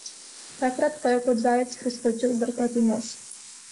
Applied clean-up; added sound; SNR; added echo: neural mask model Resemble Enhance denoiser.